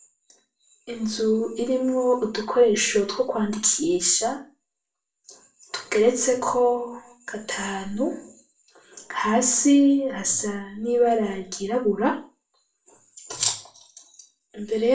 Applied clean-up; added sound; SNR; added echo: none; none; none; reverberation time 0.3 s.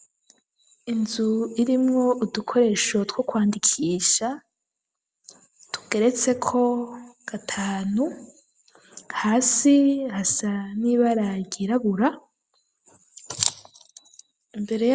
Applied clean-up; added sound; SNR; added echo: none; none; none; none.